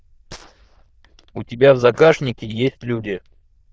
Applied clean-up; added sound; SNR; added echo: neural diffusion model UNIVERSE++.